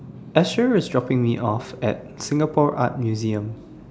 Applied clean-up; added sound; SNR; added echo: none; none; none; none.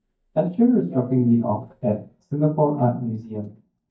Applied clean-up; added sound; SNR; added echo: neural mask model DeepFilterNet 3.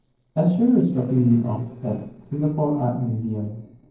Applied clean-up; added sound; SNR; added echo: neural separator model SepFormer DNS4.